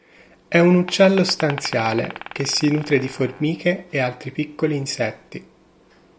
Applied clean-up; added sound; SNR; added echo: none; Glass; 14 dB; none.